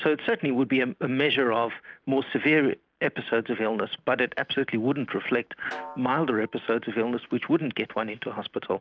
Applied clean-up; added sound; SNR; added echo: neural separator model SepFormer DNS4.